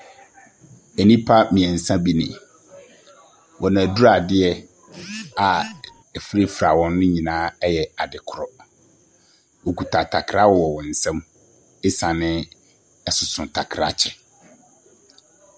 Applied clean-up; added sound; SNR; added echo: none; none; none; none.